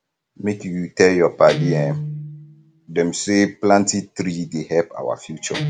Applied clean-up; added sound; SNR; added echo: none; Guitar; 10 dB; none.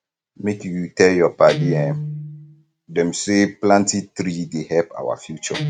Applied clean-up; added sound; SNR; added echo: neural mask model RNNoise.